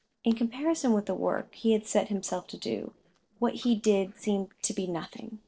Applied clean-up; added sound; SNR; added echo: neural separator model SepFormer DNS4.